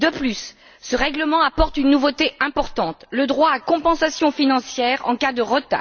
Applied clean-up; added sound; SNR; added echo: none; none; none; none.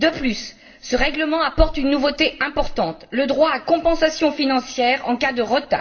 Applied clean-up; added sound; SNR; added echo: none; none; none; reverberation time 0.4 s.